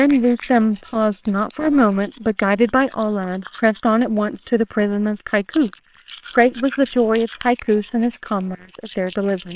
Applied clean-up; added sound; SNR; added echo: neural separator model SepFormer WHAMR!.